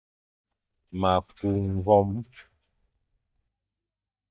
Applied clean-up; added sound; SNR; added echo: neural mask model DeepFilterNet 3.